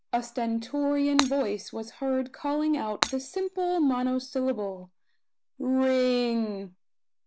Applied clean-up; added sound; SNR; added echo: none; Shatter; 6 dB; none.